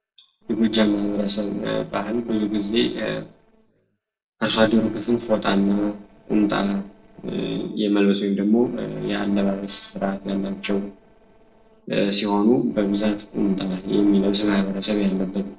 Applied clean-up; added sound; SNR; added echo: neural separator model SepFormer DNS4.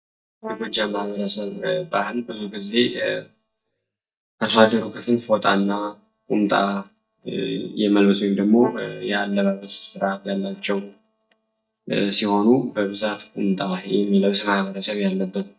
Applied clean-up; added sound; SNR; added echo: neural mask model DeepFilterNet 3.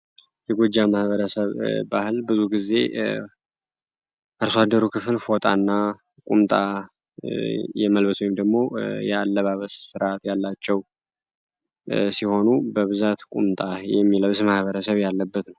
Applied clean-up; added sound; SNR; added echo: none; none; none; none.